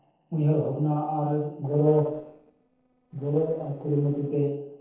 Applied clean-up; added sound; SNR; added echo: neural separator model SepFormer DNS4.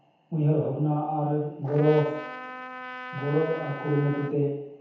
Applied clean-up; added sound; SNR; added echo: none; Trumpet; 12 dB; reverberation time 0.9 s.